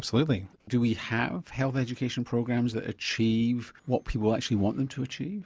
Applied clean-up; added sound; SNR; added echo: none; none; none; none.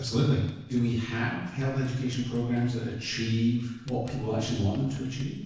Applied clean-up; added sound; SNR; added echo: neural separator model SepFormer DNS4.